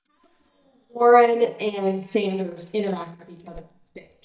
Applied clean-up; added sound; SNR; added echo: neural mask model DeepFilterNet 3.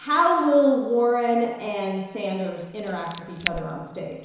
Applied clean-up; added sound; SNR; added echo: none; Scissors; 12 dB; reverberation time 1.0 s.